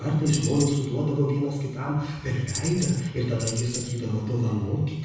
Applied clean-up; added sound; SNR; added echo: none; Tambourine; 9 dB; reverberation time 1.1 s.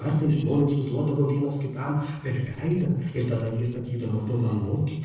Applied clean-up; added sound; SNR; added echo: neural separator model SepFormer DNS4.